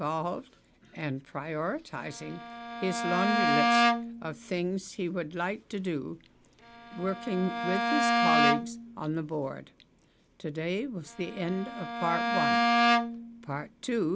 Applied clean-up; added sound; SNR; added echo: none; Bowed string instrument; -4 dB; none.